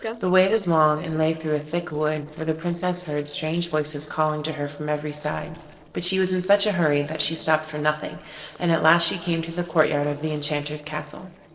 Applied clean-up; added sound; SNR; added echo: neural separator model SepFormer DNS4.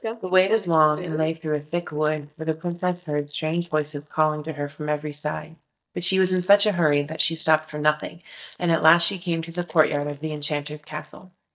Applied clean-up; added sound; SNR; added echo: neural mask model DeepFilterNet 3.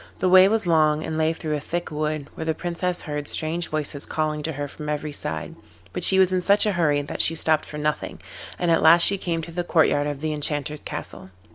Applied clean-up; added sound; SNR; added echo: none; none; none; none.